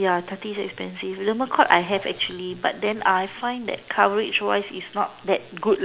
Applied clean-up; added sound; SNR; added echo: none; none; none; none.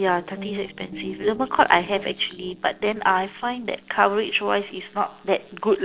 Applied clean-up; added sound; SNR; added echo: neural separator model SepFormer DNS4.